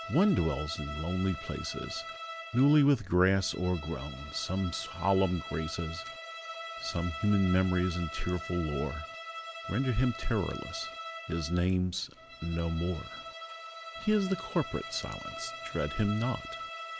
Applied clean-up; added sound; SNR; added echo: none; Bowed string instrument; 11 dB; none.